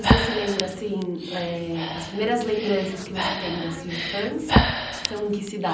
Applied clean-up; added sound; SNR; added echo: none; Breathing; -1 dB; reverberation time 0.6 s.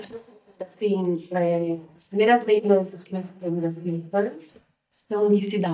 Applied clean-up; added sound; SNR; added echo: neural mask model DeepFilterNet 3.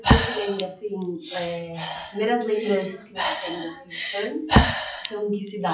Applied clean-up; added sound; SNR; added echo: classical method WPE with log-MMSE.